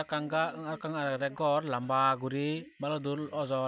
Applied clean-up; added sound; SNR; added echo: none; none; none; none.